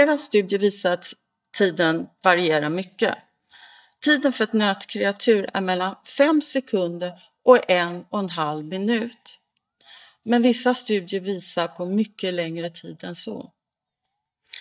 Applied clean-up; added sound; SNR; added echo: neural mask model DeepFilterNet 3.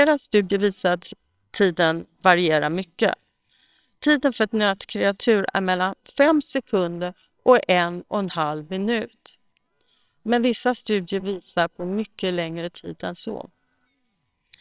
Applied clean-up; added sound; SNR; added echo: neural separator model SepFormer WHAMR!.